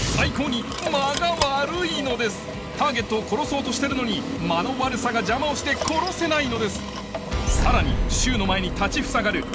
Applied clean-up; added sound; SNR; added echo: none; Drill; 8 dB; none.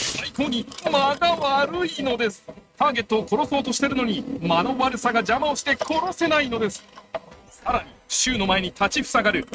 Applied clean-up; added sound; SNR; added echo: neural mask model RNNoise.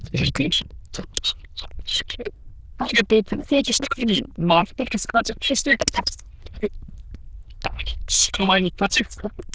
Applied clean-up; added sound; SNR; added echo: neural diffusion model UNIVERSE++.